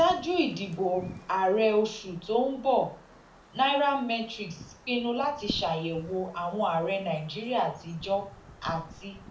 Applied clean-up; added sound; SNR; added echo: none; Wind; 18 dB; reverberation time 0.4 s.